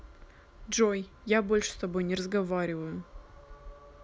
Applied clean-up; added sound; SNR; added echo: none; none; none; none.